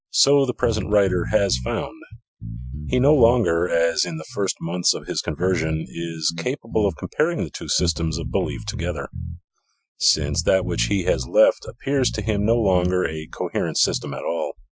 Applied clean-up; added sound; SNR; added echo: classical method Wiener filter.